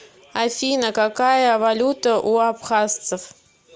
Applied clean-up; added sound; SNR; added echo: none; none; none; none.